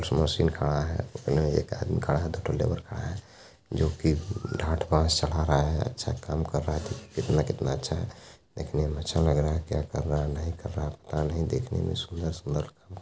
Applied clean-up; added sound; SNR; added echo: none; none; none; none.